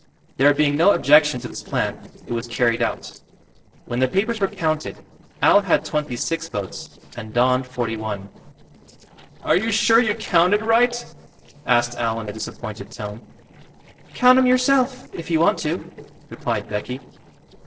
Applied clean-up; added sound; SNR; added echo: neural separator model SepFormer DNS4.